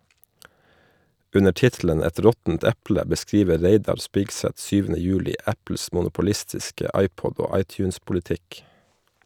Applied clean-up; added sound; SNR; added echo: none; none; none; none.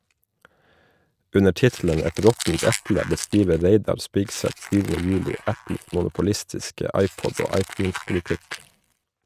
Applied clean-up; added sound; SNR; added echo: neural mask model RNNoise.